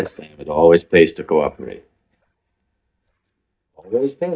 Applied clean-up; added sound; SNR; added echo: neural mask model DeepFilterNet 3.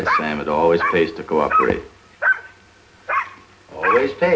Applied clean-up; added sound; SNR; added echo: none; Dog; 2 dB; reverberation time 0.3 s.